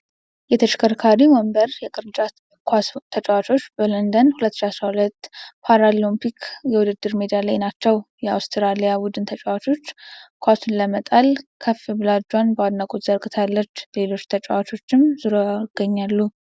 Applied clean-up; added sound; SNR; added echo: none; none; none; none.